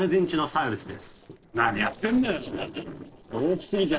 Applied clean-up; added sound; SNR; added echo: neural separator model SepFormer DNS4.